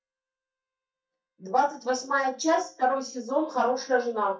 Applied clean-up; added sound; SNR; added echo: neural mask model DeepFilterNet 3.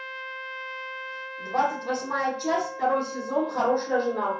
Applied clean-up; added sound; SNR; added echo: none; Trumpet; 9 dB; reverberation time 0.5 s.